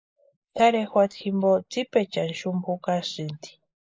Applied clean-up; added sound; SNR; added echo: neural mask model Resemble Enhance denoiser.